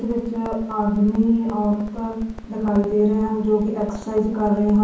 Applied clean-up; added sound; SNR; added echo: none; Crackle; 16 dB; reverberation time 1.2 s.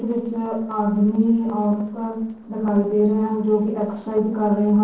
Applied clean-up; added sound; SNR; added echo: neural separator model SepFormer DNS4.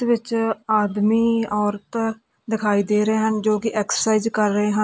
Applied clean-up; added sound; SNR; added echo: none; none; none; none.